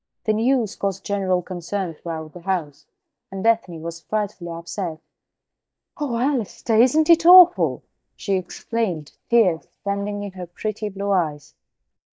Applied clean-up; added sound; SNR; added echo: neural mask model DeepFilterNet 3.